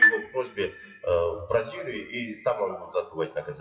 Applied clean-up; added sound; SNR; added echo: classical method WPE with log-MMSE.